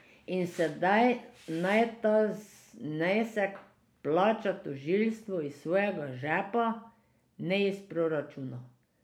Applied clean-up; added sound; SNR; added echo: none; none; none; none.